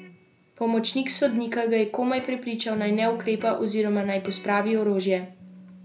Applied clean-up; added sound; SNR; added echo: none; Electric guitar; 18 dB; none.